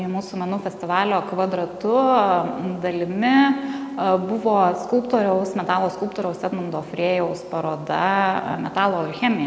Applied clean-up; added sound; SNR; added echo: none; none; none; none.